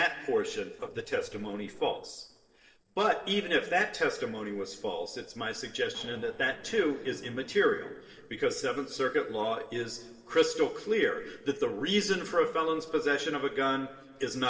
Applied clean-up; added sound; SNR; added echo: neural separator model SepFormer DNS4.